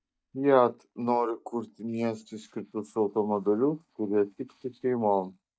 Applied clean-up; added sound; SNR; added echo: neural mask model DeepFilterNet 3.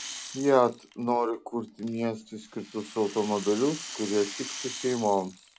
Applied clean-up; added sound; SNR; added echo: none; Rattle; 13 dB; none.